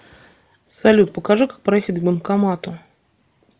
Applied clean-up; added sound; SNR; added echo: none; none; none; none.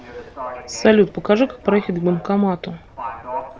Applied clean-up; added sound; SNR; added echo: none; Livestock, farm animals, working animals; 13 dB; none.